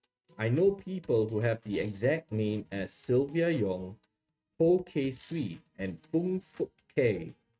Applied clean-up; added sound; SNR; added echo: neural mask model RNNoise.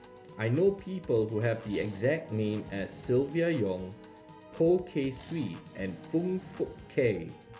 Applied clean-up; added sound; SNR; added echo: none; Piano / Organ + Accelerating, revving, vroom; 18 dB; none.